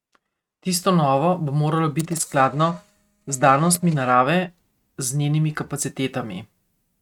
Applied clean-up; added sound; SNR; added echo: neural mask model RNNoise.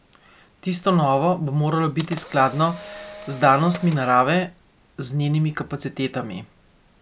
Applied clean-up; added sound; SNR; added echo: none; Camera; 11 dB; none.